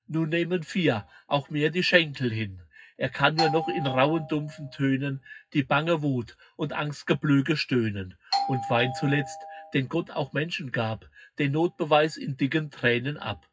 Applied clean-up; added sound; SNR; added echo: classical method WPE with log-MMSE.